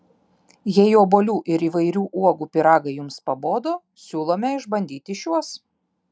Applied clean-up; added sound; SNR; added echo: none; none; none; none.